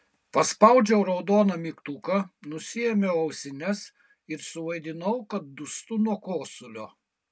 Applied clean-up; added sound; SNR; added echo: none; none; none; none.